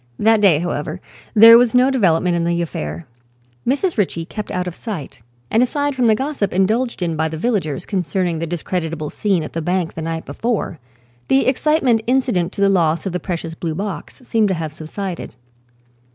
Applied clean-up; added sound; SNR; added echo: none; none; none; none.